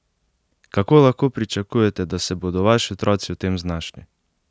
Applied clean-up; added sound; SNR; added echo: none; none; none; none.